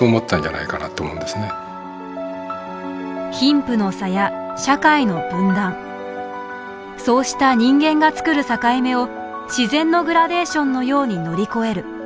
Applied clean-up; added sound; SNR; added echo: none; none; none; none.